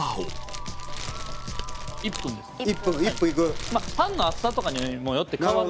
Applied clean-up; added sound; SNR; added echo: none; Fire; 5 dB; none.